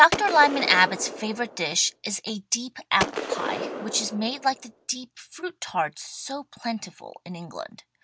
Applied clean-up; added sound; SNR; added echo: none; Gunshot, gunfire; 7 dB; none.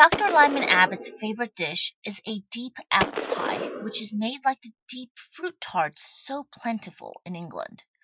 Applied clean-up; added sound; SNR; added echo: classical method Wiener filter.